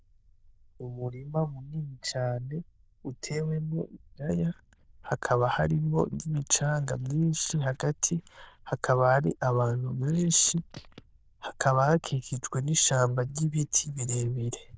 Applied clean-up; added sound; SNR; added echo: neural diffusion model UNIVERSE++.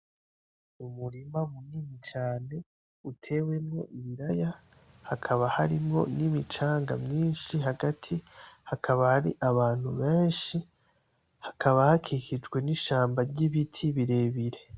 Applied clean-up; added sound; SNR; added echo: none; none; none; none.